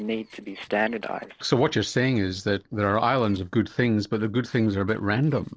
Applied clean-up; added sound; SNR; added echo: neural separator model SepFormer DNS4.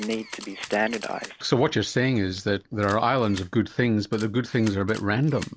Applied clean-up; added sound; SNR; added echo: none; Camera; 20 dB; none.